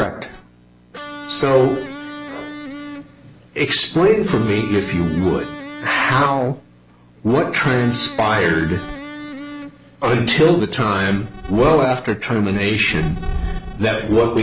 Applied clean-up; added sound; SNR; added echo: none; Electric guitar; 14 dB; none.